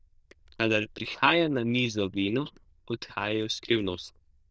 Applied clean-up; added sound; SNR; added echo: neural diffusion model UNIVERSE++.